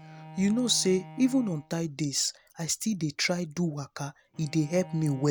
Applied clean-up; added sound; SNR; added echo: none; Bowed string instrument; 19 dB; none.